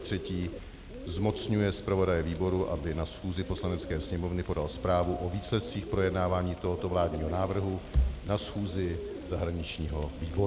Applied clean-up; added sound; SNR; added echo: none; Frying (food) + Bird; 11 dB; none.